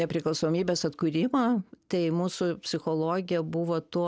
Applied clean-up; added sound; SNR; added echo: none; none; none; none.